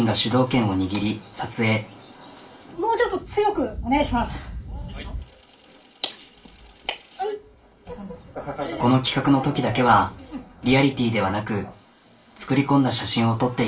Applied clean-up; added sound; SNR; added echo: none; none; none; reverberation time 0.3 s.